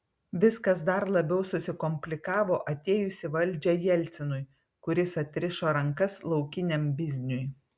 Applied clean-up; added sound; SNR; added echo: none; none; none; none.